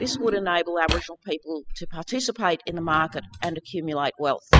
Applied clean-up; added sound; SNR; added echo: classical method spectral subtraction.